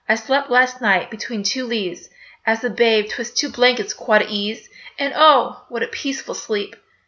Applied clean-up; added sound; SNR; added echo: none; none; none; none.